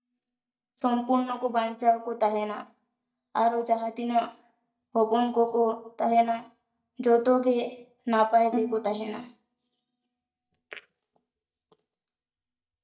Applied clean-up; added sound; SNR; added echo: neural mask model DeepFilterNet 3.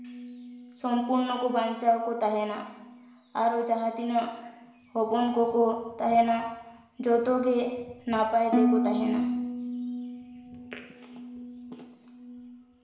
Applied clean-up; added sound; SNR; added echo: none; Harp; 6 dB; reverberation time 1.0 s.